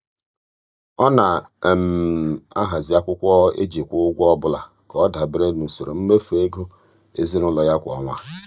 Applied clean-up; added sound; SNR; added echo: neural mask model DeepFilterNet 3.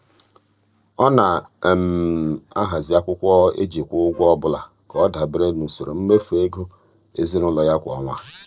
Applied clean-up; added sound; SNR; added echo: neural separator model SepFormer DNS4.